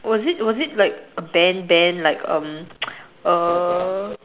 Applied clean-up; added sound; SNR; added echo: none; none; none; none.